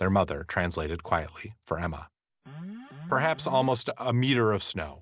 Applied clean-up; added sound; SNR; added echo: none; Alarm; 13 dB; none.